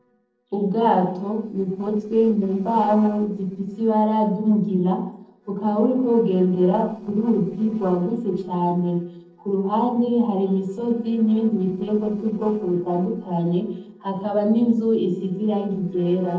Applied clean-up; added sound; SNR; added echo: neural separator model SepFormer DNS4.